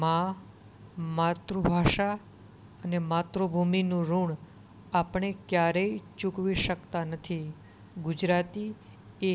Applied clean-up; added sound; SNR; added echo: none; none; none; none.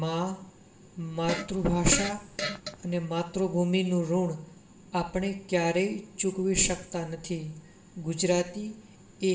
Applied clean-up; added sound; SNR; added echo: none; Fart; 6 dB; reverberation time 0.5 s.